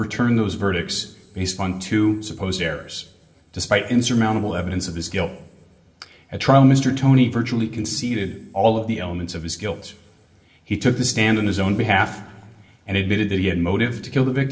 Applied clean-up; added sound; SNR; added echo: none; none; none; reverberation time 0.7 s.